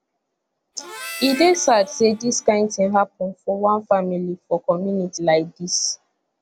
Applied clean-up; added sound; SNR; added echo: none; Harmonica; 16 dB; none.